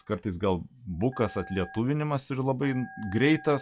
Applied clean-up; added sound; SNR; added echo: classical method log-MMSE.